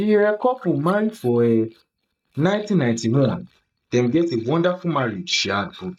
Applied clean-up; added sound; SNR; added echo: neural mask model DeepFilterNet 3.